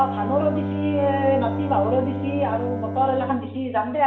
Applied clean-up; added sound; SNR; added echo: none; Bowed string instrument; 4 dB; reverberation time 0.7 s.